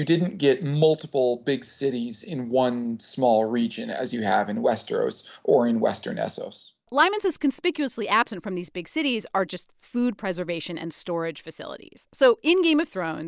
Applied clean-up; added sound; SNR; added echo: none; none; none; none.